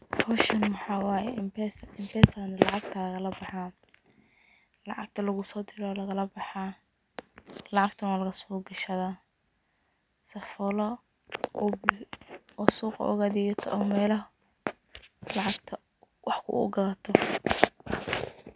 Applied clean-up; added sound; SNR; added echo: none; none; none; none.